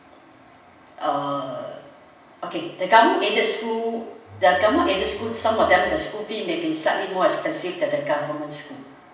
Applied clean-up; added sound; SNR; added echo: none; Bowed string instrument; 20 dB; reverberation time 0.9 s.